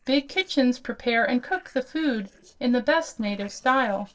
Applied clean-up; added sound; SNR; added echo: neural separator model SepFormer DNS4.